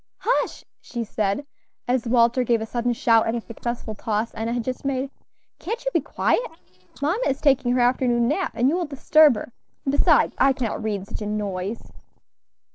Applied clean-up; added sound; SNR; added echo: neural separator model SepFormer DNS4.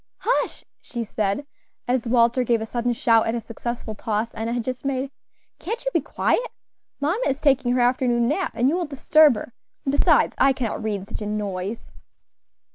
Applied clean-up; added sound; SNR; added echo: none; none; none; none.